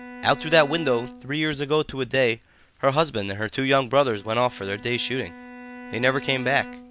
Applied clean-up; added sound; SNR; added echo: none; Bowed string instrument; 18 dB; none.